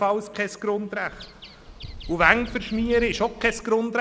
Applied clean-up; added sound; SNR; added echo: none; Bird vocalization, bird call, bird song; 14 dB; none.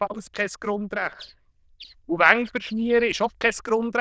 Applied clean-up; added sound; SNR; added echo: neural diffusion model UNIVERSE++.